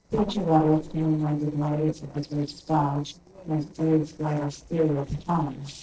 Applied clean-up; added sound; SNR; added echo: neural separator model SepFormer DNS4.